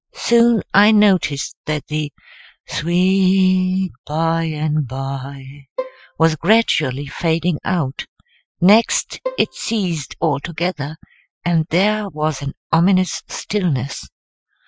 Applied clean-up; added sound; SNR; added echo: classical method Wiener filter.